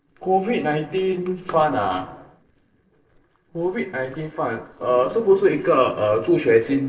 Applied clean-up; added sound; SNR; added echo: neural separator model SepFormer DNS4.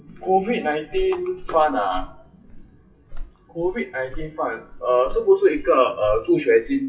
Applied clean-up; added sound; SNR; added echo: classical method WPE with log-MMSE.